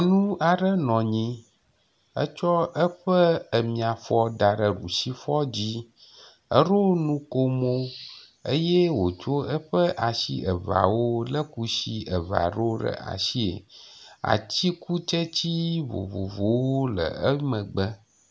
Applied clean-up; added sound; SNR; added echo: none; none; none; none.